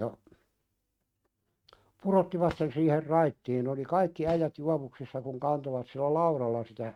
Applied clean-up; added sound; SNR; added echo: neural mask model RNNoise.